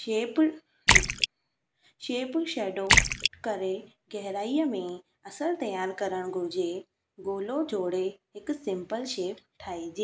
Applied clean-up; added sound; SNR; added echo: none; Splash, splatter; -3 dB; none.